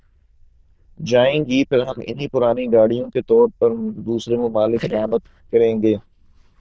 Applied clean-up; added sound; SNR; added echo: neural diffusion model UNIVERSE++.